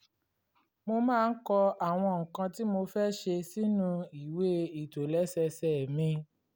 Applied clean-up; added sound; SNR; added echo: none; none; none; none.